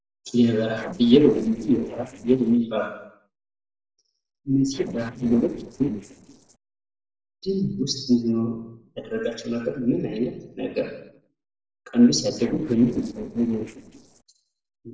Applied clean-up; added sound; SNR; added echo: neural separator model SepFormer DNS4.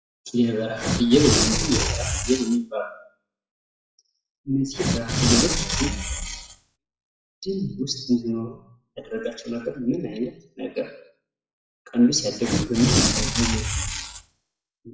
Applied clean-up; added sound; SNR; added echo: classical method WPE with log-MMSE.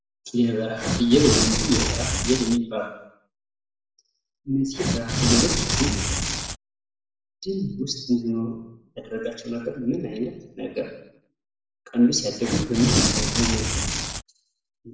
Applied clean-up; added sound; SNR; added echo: none; Tearing; -3 dB; reverberation time 0.7 s.